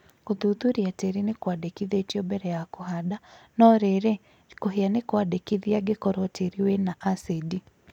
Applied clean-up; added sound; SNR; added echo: none; none; none; none.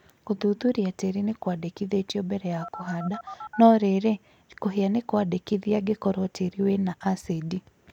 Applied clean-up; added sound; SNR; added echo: none; Telephone; 13 dB; none.